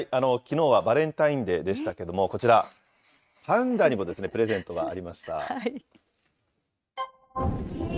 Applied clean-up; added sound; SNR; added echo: neural mask model RNNoise.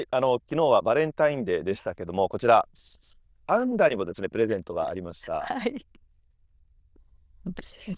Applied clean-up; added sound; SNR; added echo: neural diffusion model UNIVERSE++.